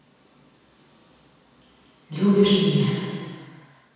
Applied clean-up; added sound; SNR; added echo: none; none; none; reverberation time 2.1 s.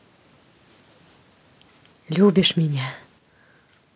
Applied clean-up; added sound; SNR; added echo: none; none; none; none.